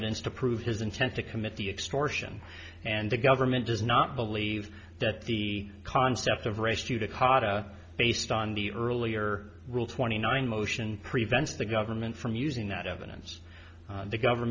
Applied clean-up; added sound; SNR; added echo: none; none; none; none.